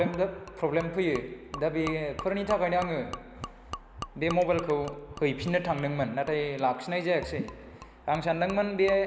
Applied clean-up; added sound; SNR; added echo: none; Gurgling / Liquid; 13 dB; none.